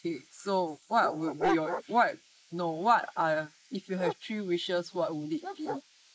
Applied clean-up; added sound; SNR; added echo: neural mask model Resemble Enhance denoiser.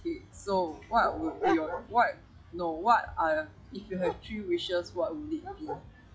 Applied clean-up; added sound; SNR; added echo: classical method log-MMSE.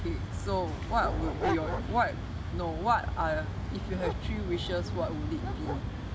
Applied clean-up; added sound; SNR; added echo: none; Dog; 11 dB; none.